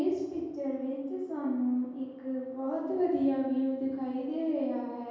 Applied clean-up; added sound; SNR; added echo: none; none; none; reverberation time 1.3 s.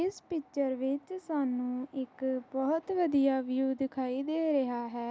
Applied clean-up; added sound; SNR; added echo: none; none; none; none.